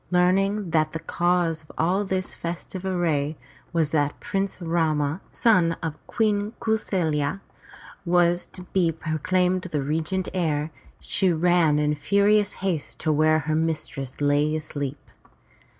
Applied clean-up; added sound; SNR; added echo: none; none; none; none.